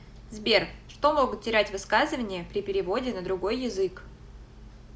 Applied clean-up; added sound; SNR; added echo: none; none; none; none.